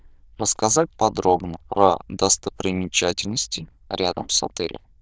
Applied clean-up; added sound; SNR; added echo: neural diffusion model UNIVERSE++.